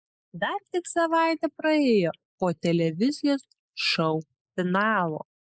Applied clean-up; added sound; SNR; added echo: neural mask model Resemble Enhance denoiser.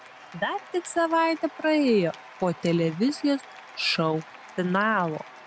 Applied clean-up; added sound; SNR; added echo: none; Applause / Cheering; 19 dB; none.